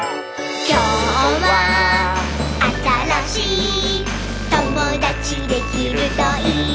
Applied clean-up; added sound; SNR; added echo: none; none; none; none.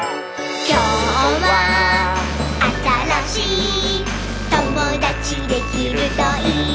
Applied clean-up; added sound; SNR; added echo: none; Trumpet; 20 dB; none.